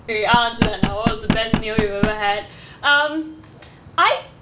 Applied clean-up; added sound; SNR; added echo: none; Knock; 1 dB; none.